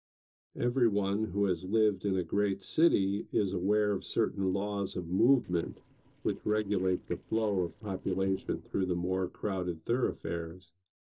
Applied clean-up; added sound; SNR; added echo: neural separator model SepFormer DNS4.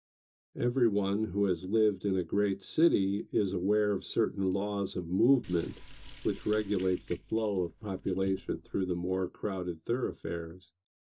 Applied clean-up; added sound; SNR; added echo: neural mask model DeepFilterNet 3.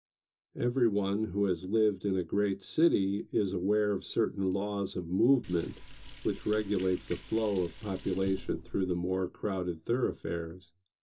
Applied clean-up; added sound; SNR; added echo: none; Liquid; 15 dB; reverberation time 0.2 s.